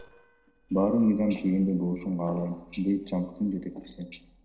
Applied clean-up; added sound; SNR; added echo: neural separator model SepFormer DNS4.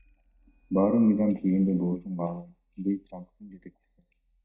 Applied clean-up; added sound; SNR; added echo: neural mask model DeepFilterNet 3.